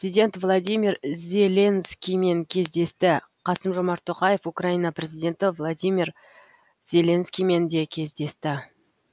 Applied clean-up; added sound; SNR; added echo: none; none; none; none.